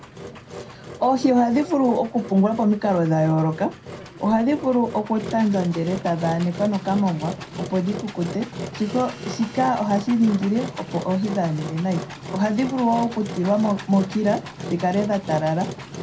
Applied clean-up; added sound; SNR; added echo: none; Engine; 12 dB; reverberation time 0.2 s.